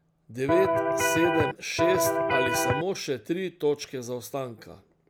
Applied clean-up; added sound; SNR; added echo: none; Electric guitar; -5 dB; none.